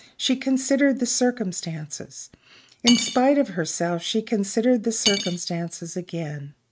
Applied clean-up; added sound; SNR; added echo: neural mask model RNNoise.